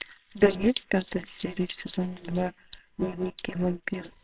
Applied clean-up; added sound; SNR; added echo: neural separator model SepFormer WHAMR!.